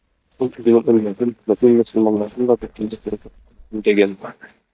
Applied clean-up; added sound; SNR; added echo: neural mask model DeepFilterNet 3.